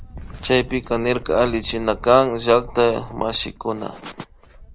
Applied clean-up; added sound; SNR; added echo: none; Wind; 17 dB; none.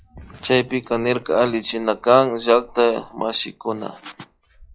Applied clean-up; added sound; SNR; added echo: classical method log-MMSE.